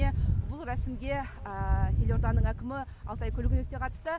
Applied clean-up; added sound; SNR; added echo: none; none; none; none.